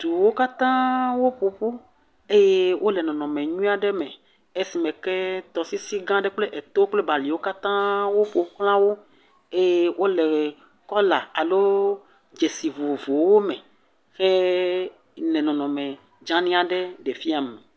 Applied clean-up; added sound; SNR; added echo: none; none; none; none.